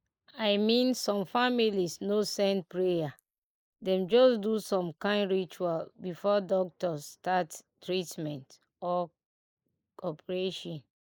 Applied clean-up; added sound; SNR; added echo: neural mask model Resemble Enhance denoiser.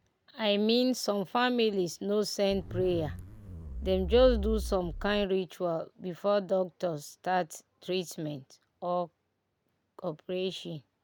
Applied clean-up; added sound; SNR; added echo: none; Zipper (clothing); 6 dB; none.